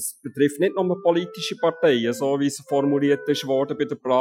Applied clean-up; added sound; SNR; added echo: classical method Wiener filter.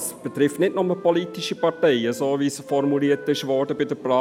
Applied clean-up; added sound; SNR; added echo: none; Wind instrument, woodwind instrument; 18 dB; none.